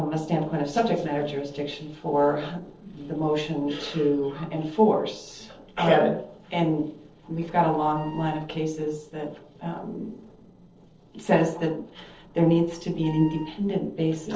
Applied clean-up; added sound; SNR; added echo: neural separator model SepFormer DNS4.